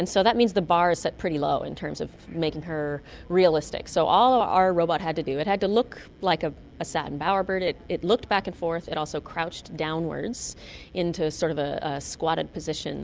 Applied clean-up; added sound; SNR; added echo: none; none; none; none.